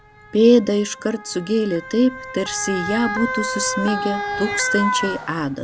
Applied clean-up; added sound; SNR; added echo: none; Motor vehicle (road) / Siren; 6 dB; none.